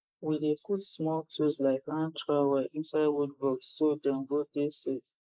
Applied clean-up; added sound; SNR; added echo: neural mask model Resemble Enhance denoiser.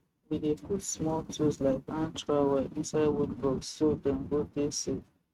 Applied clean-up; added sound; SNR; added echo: neural mask model RNNoise.